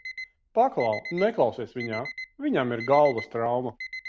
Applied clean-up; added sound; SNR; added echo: none; Alarm; 14 dB; none.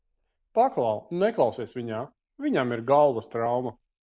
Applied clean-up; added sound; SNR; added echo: neural mask model Resemble Enhance denoiser.